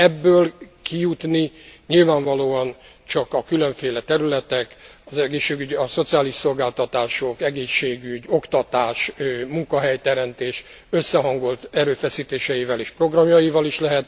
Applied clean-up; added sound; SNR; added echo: none; none; none; none.